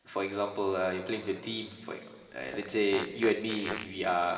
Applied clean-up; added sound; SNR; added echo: none; Fart; 10 dB; reverberation time 2.1 s.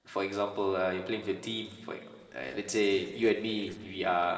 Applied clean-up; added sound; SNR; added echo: neural separator model SepFormer DNS4.